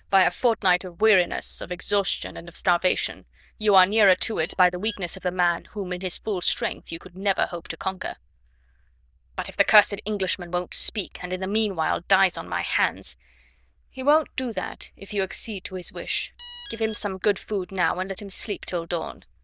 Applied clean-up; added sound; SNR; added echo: neural diffusion model UNIVERSE++.